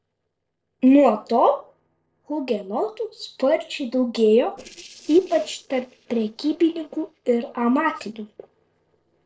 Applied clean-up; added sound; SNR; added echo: neural separator model SepFormer DNS4.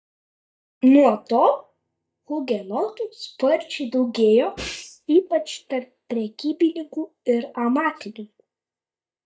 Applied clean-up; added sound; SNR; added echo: neural mask model DeepFilterNet 3.